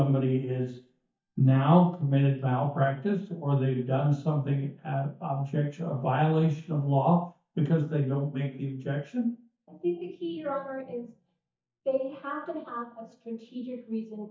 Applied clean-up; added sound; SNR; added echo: neural mask model DeepFilterNet 3.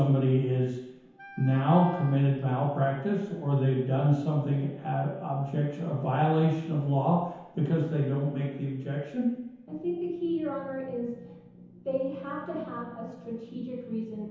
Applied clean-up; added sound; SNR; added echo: none; Wind instrument, woodwind instrument; 18 dB; reverberation time 0.9 s.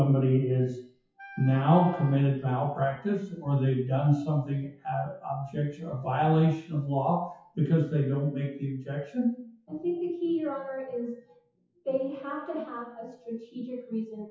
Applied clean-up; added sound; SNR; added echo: classical method WPE with log-MMSE.